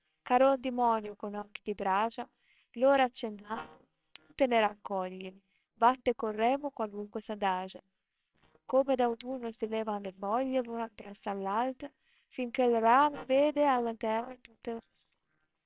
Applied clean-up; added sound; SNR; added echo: neural separator model SepFormer WHAMR!.